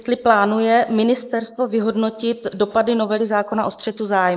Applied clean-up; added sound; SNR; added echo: neural mask model Resemble Enhance denoiser.